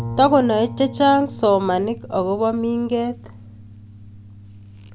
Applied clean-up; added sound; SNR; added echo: none; Bowed string instrument; 15 dB; none.